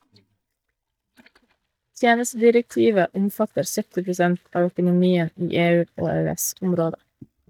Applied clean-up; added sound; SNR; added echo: neural mask model DeepFilterNet 3.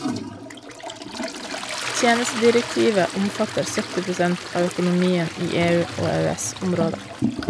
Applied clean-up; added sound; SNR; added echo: none; Toilet flush; 6 dB; none.